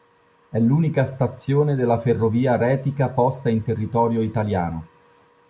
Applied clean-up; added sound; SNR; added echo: none; none; none; none.